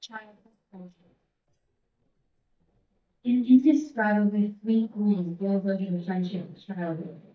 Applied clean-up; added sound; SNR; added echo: neural mask model DeepFilterNet 3.